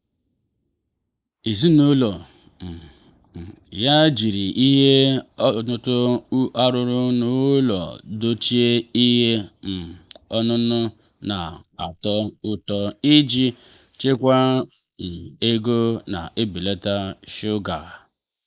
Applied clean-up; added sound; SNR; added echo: neural mask model Resemble Enhance denoiser.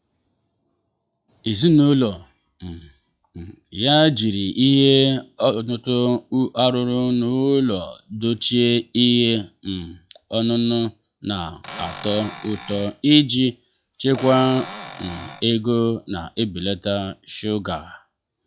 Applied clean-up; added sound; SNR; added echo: classical method log-MMSE.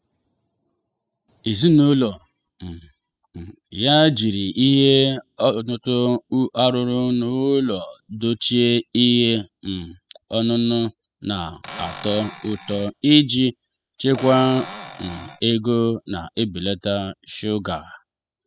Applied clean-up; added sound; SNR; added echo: classical method spectral subtraction.